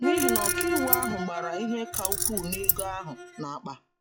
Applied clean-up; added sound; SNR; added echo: classical method log-MMSE.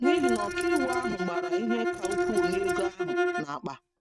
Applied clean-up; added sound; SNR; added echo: neural mask model RNNoise.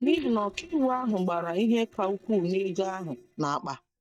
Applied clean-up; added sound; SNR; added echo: neural mask model DeepFilterNet 3.